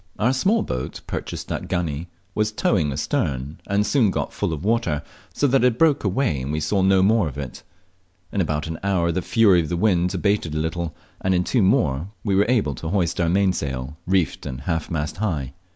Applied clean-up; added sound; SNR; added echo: none; none; none; none.